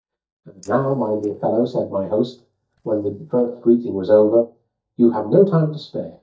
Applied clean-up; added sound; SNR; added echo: neural mask model DeepFilterNet 3.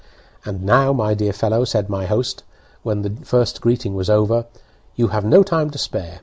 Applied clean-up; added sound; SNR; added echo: none; none; none; none.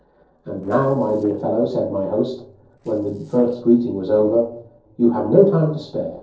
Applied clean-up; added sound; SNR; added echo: neural separator model SepFormer DNS4.